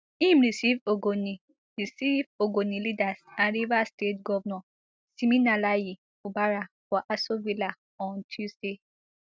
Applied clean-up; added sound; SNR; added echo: none; none; none; none.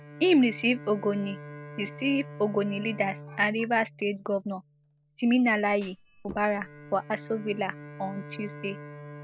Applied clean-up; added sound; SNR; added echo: none; Bowed string instrument + Thump, thud; 16 dB; none.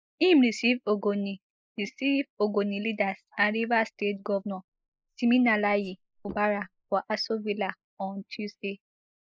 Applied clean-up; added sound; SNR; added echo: neural mask model Resemble Enhance denoiser.